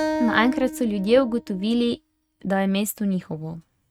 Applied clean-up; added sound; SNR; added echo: neural mask model RNNoise.